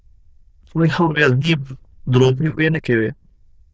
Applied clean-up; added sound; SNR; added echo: neural diffusion model UNIVERSE++.